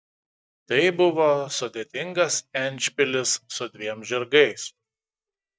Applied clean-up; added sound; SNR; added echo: neural mask model DeepFilterNet 3.